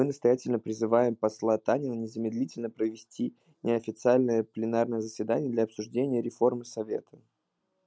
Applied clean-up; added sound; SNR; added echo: none; none; none; none.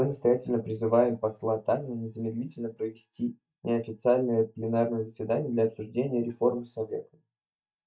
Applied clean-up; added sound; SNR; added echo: neural mask model DeepFilterNet 3.